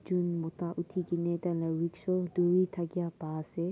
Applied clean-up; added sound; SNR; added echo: none; none; none; none.